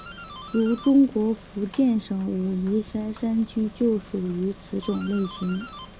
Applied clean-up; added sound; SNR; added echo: none; Engine + Doorbell; 16 dB; none.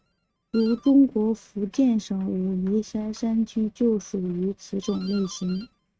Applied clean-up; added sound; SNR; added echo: neural mask model RNNoise.